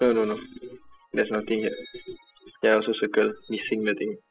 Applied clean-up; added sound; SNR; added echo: classical method spectral subtraction.